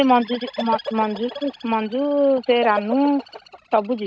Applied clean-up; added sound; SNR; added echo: neural mask model RNNoise.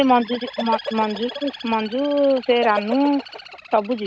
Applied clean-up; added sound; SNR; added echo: none; Chicken, rooster + Bird; 12 dB; none.